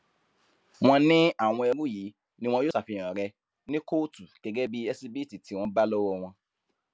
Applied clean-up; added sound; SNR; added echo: none; none; none; none.